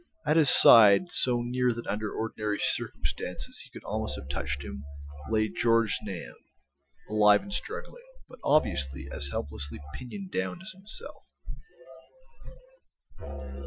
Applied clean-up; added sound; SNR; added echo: classical method Wiener filter.